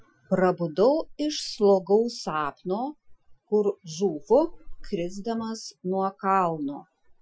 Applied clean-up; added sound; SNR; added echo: classical method Wiener filter.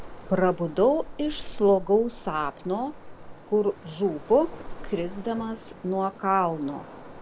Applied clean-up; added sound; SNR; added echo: none; Waves, surf; 13 dB; none.